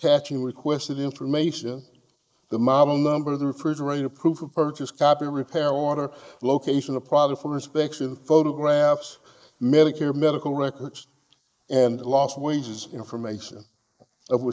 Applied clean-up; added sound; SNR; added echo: neural mask model Resemble Enhance denoiser.